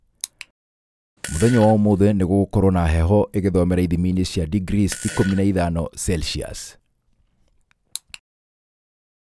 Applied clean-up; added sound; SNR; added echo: none; Fart; 13 dB; none.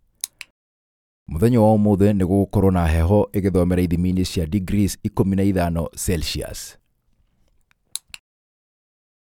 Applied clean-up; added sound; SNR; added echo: none; none; none; none.